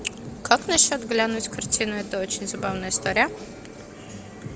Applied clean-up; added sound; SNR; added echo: none; none; none; none.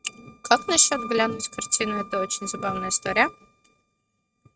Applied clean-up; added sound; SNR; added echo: neural mask model RNNoise.